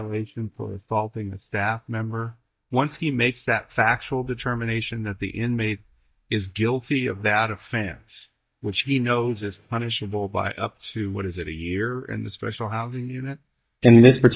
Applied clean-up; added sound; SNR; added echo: neural mask model DeepFilterNet 3.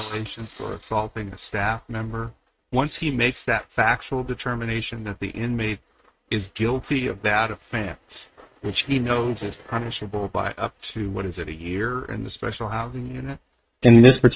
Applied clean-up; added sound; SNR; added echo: neural mask model RNNoise.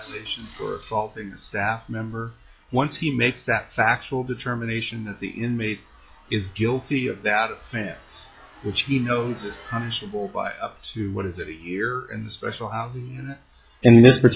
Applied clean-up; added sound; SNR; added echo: classical method log-MMSE.